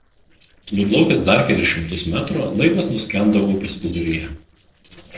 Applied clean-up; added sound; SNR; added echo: neural separator model SepFormer DNS4.